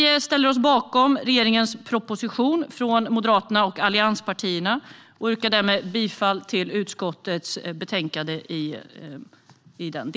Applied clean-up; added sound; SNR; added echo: none; none; none; none.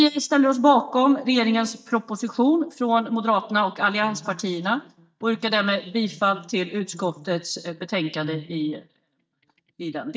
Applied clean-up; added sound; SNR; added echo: neural mask model DeepFilterNet 3.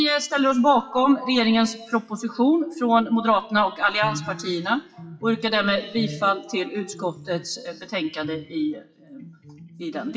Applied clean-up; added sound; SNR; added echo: classical method WPE with log-MMSE.